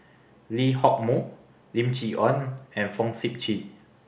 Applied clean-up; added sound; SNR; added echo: none; none; none; none.